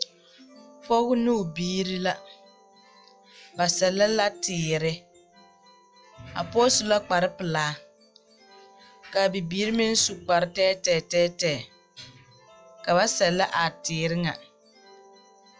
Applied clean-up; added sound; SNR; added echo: classical method log-MMSE.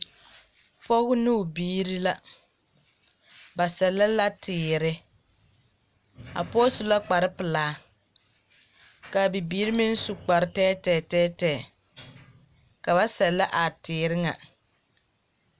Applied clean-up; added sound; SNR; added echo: none; none; none; none.